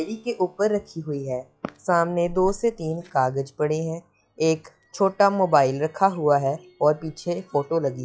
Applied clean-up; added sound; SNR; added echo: classical method log-MMSE.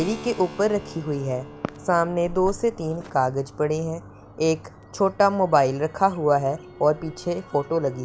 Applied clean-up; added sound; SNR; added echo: none; Crackle + Keyboard (musical); 18 dB; none.